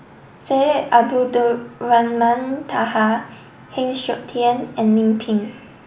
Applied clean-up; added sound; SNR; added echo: none; none; none; none.